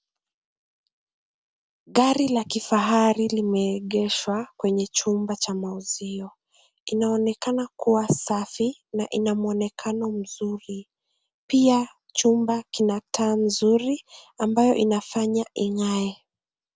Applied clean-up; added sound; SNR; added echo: none; none; none; none.